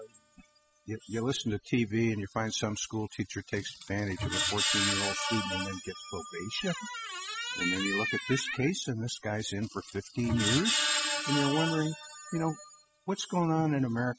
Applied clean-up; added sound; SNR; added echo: classical method spectral subtraction.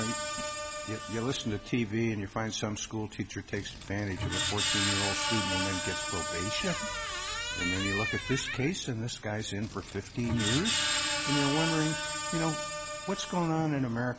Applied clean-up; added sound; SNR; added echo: none; Screech + Squeak; 1 dB; none.